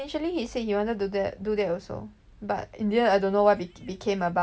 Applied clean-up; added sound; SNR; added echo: none; none; none; none.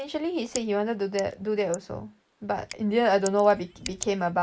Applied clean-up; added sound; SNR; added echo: neural mask model Resemble Enhance denoiser.